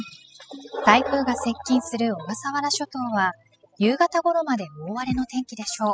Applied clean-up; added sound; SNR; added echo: classical method spectral subtraction.